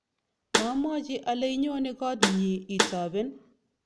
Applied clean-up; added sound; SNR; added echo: none; Snare drum; -1 dB; none.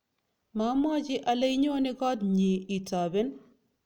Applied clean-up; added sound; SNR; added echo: none; none; none; none.